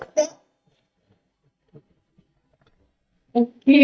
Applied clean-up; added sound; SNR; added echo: neural mask model DeepFilterNet 3.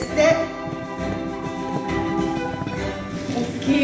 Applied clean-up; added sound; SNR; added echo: none; Thump, thud; 11 dB; reverberation time 0.9 s.